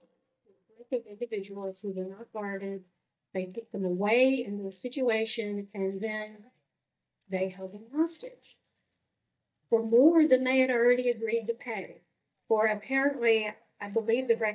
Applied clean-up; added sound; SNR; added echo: neural mask model DeepFilterNet 3.